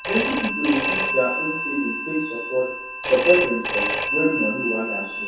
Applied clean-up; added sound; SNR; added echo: none; Telephone; 2 dB; reverberation time 0.7 s.